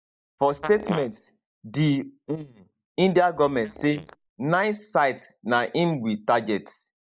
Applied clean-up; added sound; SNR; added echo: neural mask model DeepFilterNet 3.